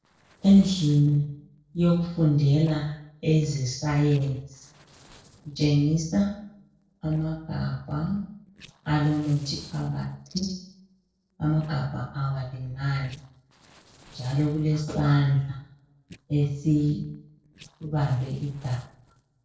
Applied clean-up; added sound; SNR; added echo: neural separator model SepFormer DNS4.